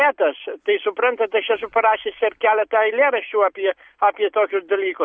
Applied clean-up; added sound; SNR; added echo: none; none; none; none.